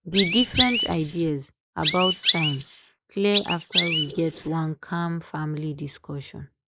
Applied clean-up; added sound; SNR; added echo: neural mask model Resemble Enhance denoiser.